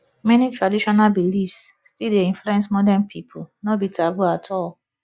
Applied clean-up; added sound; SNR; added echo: none; none; none; none.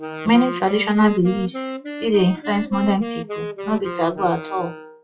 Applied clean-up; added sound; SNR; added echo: classical method WPE with log-MMSE.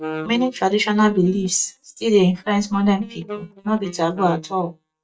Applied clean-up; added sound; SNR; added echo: neural mask model DeepFilterNet 3.